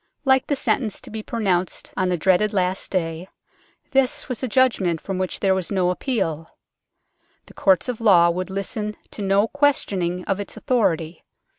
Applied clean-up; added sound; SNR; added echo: none; none; none; none.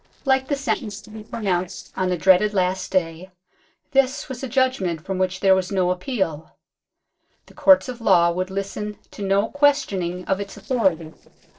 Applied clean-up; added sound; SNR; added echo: neural separator model SepFormer DNS4.